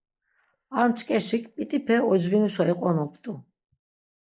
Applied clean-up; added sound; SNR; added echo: neural mask model Resemble Enhance denoiser.